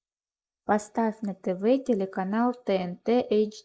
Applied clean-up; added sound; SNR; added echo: neural mask model Resemble Enhance denoiser.